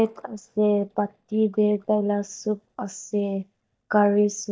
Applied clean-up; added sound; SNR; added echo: neural mask model DeepFilterNet 3.